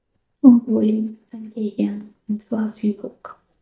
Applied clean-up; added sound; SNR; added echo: neural mask model DeepFilterNet 3.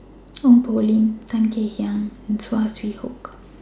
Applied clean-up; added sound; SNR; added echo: none; none; none; none.